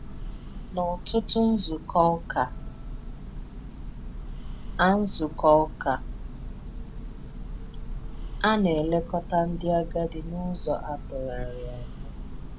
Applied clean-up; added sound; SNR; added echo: none; Church bell; 7 dB; none.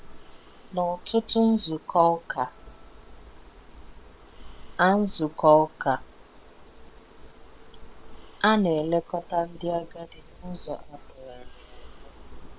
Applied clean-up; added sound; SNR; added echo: neural separator model SepFormer WHAM!.